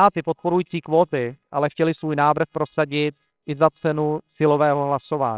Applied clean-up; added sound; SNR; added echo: neural separator model SepFormer WHAMR!.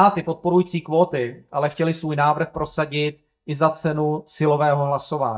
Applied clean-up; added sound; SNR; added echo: neural mask model DeepFilterNet 3.